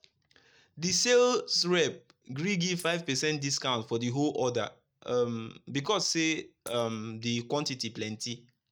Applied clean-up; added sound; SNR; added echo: neural mask model RNNoise.